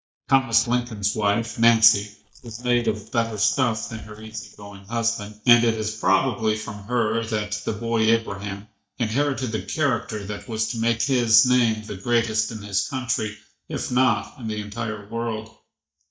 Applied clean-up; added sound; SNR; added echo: neural mask model DeepFilterNet 3.